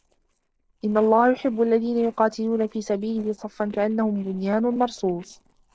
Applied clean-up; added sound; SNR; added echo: neural separator model SepFormer DNS4.